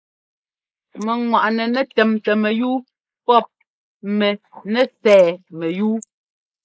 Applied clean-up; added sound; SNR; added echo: neural mask model Resemble Enhance denoiser.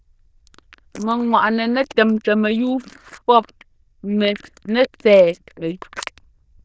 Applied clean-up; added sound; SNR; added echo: neural diffusion model UNIVERSE++.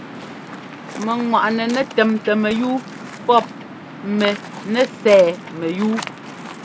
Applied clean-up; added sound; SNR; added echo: none; Waves, surf; 13 dB; none.